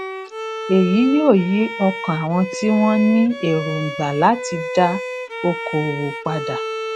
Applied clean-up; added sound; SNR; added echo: none; Bowed string instrument; 8 dB; none.